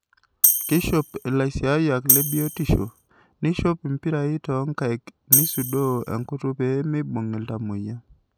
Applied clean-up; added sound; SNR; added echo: none; Tambourine; -1 dB; none.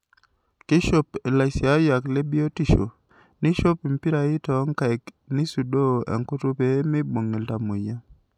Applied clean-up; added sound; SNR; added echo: none; none; none; none.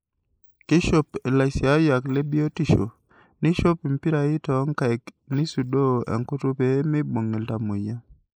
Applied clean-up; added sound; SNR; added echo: neural mask model Resemble Enhance denoiser.